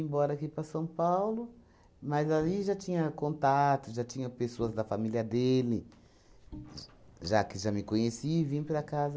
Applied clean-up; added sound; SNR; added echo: none; Bowed string instrument; 20 dB; none.